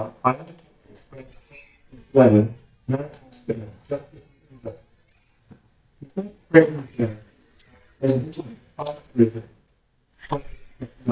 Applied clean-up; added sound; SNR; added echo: neural mask model DeepFilterNet 3.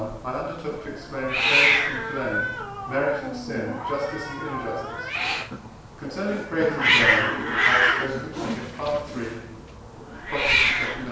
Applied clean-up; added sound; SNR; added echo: none; Hiss; -5 dB; reverberation time 0.7 s.